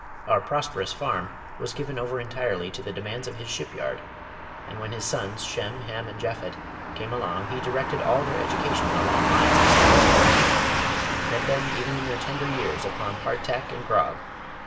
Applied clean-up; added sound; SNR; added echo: none; Car passing by / Truck; -4 dB; reverberation time 0.7 s.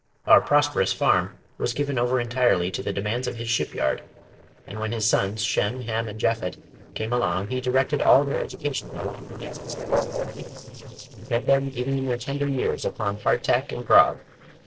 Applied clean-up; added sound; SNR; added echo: neural separator model SepFormer DNS4.